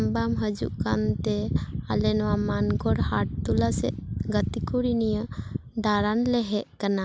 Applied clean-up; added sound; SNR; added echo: none; none; none; none.